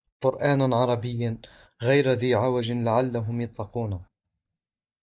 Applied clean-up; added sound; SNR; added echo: neural mask model DeepFilterNet 3.